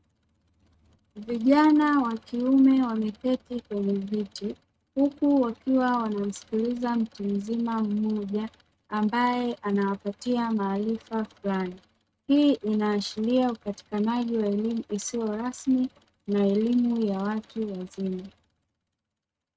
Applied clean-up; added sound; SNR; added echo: neural mask model RNNoise.